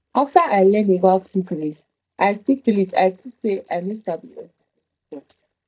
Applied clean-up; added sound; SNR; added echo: neural mask model DeepFilterNet 3.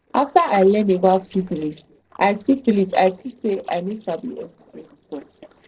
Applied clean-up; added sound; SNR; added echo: neural separator model SepFormer DNS4.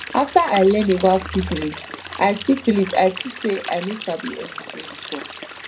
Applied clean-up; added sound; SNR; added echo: none; Stream; 13 dB; reverberation time 0.4 s.